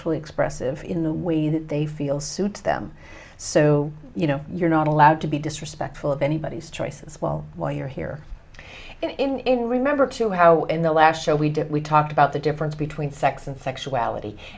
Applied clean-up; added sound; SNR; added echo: none; none; none; none.